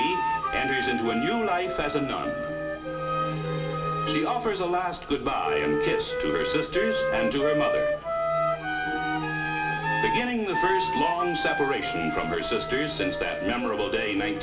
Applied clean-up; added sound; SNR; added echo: none; Wind instrument, woodwind instrument; 1 dB; reverberation time 2.7 s.